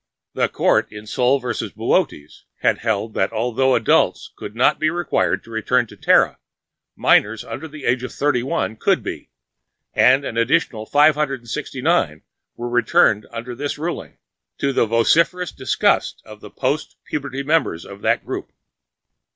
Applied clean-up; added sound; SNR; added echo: none; none; none; none.